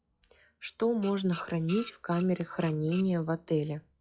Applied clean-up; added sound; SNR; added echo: classical method log-MMSE.